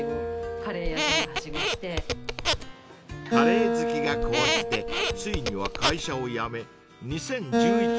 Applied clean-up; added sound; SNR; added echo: none; Squeak + Acoustic guitar; -5 dB; none.